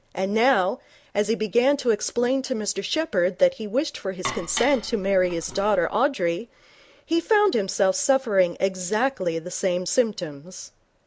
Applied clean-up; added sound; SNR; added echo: none; Dishes, pots, and pans; 12 dB; none.